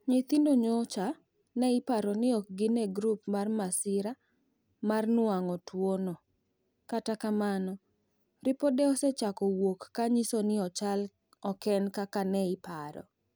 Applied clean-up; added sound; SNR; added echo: none; none; none; none.